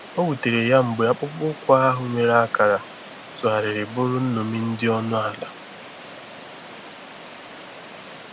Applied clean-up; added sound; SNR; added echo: none; Water; 17 dB; none.